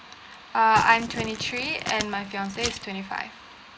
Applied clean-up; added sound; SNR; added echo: none; Crumpling, crinkling; 10 dB; none.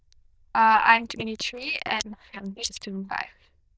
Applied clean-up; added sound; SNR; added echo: neural diffusion model UNIVERSE++.